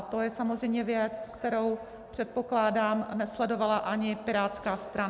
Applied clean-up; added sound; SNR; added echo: none; none; none; none.